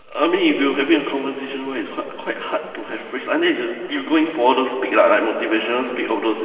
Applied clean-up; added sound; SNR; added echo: none; none; none; reverberation time 2.7 s.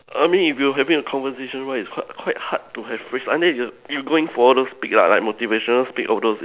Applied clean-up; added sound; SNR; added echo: none; none; none; none.